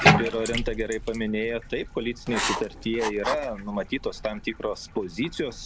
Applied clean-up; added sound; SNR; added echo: none; Bathtub (filling or washing) + Writing; 0 dB; none.